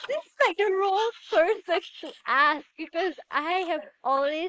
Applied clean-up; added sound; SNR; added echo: neural mask model Resemble Enhance denoiser.